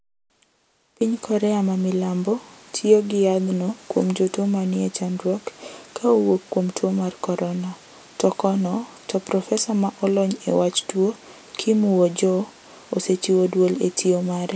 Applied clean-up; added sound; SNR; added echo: none; none; none; none.